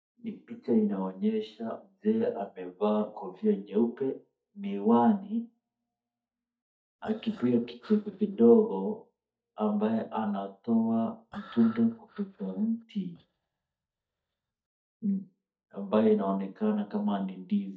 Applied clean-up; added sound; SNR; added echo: neural mask model DeepFilterNet 3.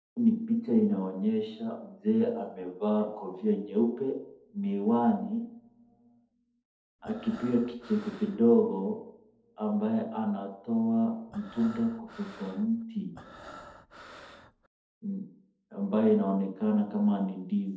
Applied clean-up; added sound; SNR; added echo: neural separator model SepFormer DNS4.